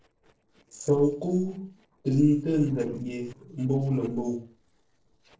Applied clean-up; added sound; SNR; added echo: neural separator model SepFormer DNS4.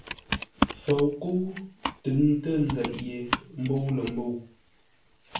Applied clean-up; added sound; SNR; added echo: none; Computer keyboard; 5 dB; reverberation time 0.3 s.